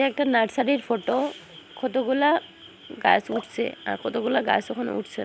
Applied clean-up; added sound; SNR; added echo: none; Drip; 19 dB; none.